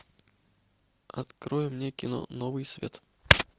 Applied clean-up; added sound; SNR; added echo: none; none; none; none.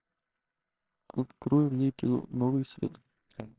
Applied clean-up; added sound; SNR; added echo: neural separator model SepFormer WHAMR!.